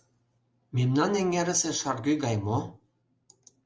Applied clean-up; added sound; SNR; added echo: none; none; none; none.